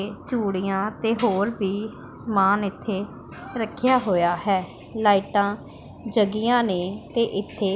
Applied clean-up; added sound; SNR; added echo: none; Tambourine; 5 dB; none.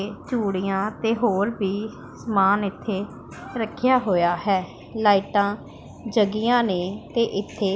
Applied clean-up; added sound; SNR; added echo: none; none; none; none.